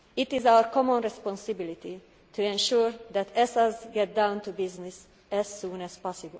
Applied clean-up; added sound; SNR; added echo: none; none; none; none.